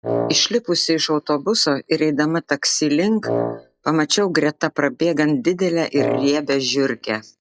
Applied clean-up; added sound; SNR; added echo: classical method log-MMSE.